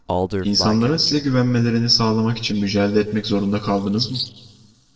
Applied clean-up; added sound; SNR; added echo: neural separator model SepFormer DNS4.